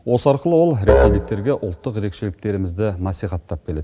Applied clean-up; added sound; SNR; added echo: none; Musical instrument; 1 dB; none.